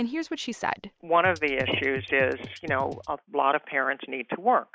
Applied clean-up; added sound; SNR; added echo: neural mask model RNNoise.